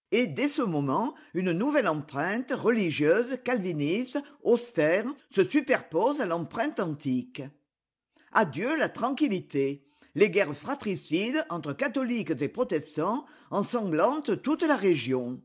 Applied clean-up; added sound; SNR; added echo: none; none; none; none.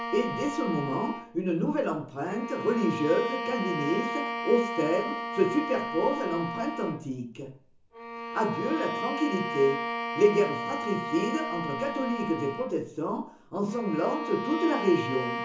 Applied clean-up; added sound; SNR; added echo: none; Bowed string instrument; 6 dB; reverberation time 0.8 s.